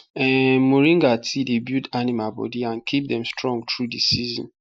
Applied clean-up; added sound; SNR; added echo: neural mask model Resemble Enhance denoiser.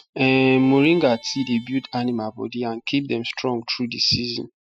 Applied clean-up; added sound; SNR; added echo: classical method spectral subtraction.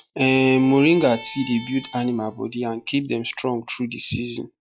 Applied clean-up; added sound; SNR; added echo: classical method log-MMSE.